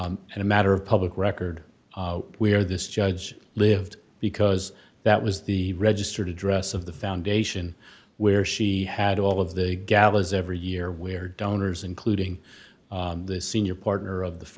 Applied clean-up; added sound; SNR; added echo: none; none; none; none.